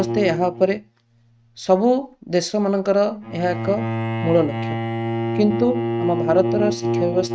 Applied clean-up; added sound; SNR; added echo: neural mask model RNNoise.